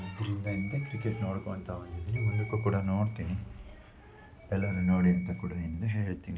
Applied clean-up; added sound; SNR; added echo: none; Bell; 12 dB; none.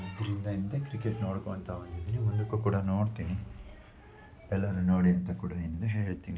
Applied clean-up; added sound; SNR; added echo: none; none; none; none.